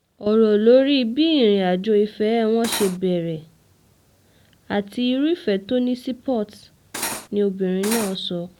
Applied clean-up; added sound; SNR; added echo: none; Cutlery, silverware; 7 dB; none.